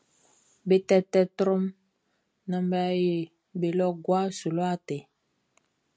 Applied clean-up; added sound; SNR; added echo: none; none; none; none.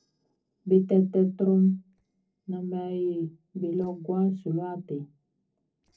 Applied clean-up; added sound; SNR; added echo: neural separator model SepFormer DNS4.